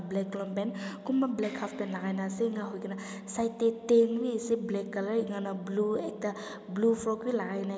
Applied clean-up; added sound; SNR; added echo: none; none; none; none.